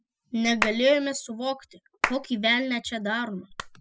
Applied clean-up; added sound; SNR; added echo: classical method spectral subtraction.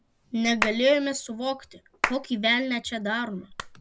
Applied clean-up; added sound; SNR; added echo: none; Hands; 9 dB; none.